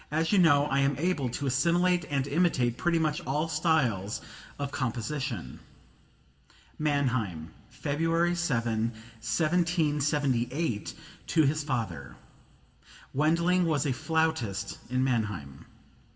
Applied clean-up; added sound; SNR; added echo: none; none; none; reverberation time 1.3 s.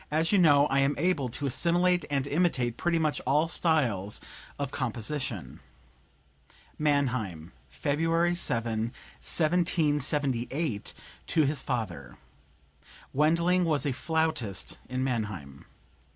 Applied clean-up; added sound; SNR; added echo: none; none; none; none.